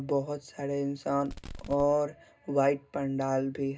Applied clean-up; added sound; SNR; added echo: none; Fireworks; 14 dB; reverberation time 0.2 s.